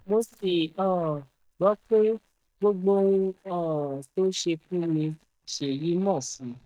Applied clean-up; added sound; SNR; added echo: neural mask model DeepFilterNet 3.